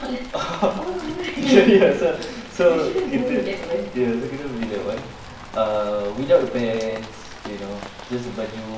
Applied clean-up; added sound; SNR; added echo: none; Rain; 16 dB; reverberation time 0.8 s.